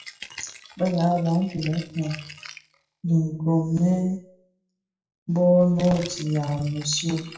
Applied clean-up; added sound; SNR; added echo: classical method WPE with log-MMSE.